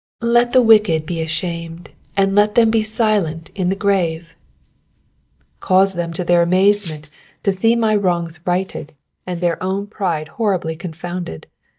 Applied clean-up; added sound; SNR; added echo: neural mask model DeepFilterNet 3.